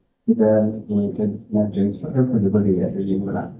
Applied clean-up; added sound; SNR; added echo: neural mask model DeepFilterNet 3.